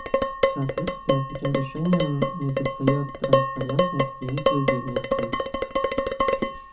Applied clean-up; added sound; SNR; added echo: none; Dishes, pots, and pans; -3 dB; reverberation time 0.3 s.